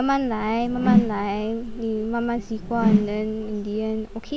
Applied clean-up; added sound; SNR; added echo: none; Whoosh, swoosh, swish; 0 dB; none.